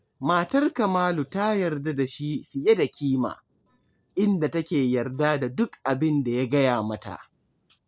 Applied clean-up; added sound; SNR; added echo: neural separator model SepFormer DNS4.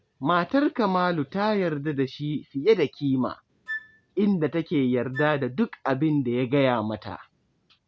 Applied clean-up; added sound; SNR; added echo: none; Wind instrument, woodwind instrument; 13 dB; none.